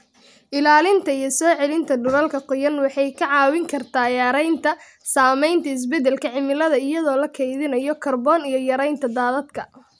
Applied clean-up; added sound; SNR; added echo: none; none; none; none.